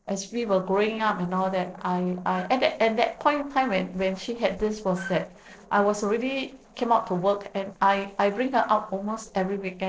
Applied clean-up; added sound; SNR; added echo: neural separator model SepFormer DNS4.